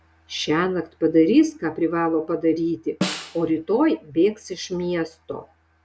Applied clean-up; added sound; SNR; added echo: none; Snare drum; 10 dB; none.